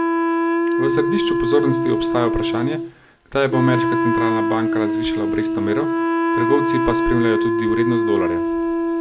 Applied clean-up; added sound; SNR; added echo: none; Wind instrument, woodwind instrument; -4 dB; none.